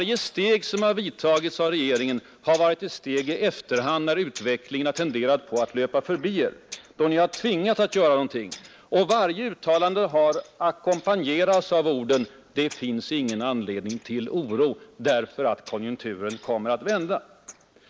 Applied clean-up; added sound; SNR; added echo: neural mask model Resemble Enhance denoiser.